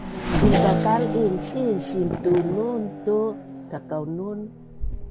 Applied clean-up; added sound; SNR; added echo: none; Race car, auto racing / Accelerating, revving, vroom; 1 dB; none.